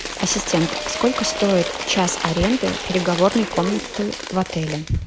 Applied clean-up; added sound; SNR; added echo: none; Applause / Crowd / Cheering; 7 dB; none.